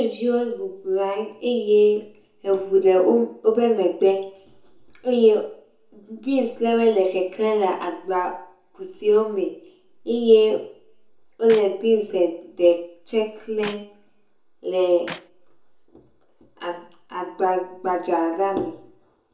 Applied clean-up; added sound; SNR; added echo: none; Clapping; 19 dB; reverberation time 0.6 s.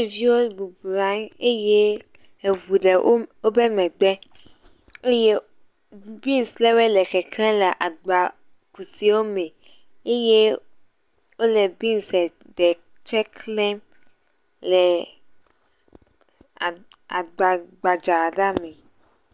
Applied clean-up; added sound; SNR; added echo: none; none; none; none.